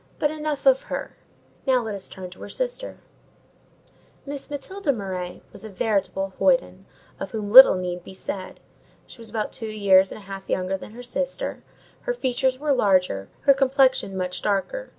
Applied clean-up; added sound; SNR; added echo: none; none; none; none.